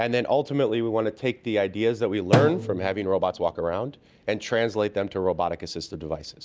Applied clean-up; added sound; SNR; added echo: none; Drum; 3 dB; none.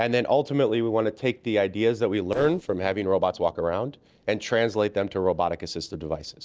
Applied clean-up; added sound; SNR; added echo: neural separator model SepFormer DNS4.